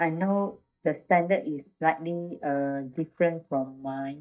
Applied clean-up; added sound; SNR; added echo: neural mask model DeepFilterNet 3.